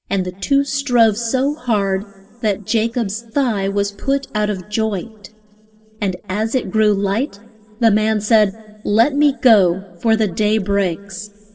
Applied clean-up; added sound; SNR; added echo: none; none; none; reverberation time 2.1 s.